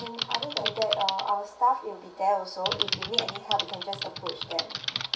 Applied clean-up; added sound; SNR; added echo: none; Typing; 3 dB; reverberation time 0.2 s.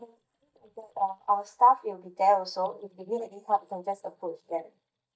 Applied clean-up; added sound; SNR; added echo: neural mask model DeepFilterNet 3.